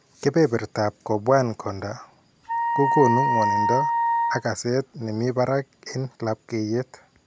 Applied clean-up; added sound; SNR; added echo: none; Wind instrument, woodwind instrument; 0 dB; none.